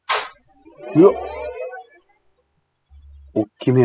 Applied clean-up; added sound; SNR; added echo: classical method spectral subtraction.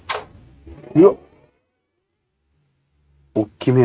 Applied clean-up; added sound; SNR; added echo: neural mask model RNNoise.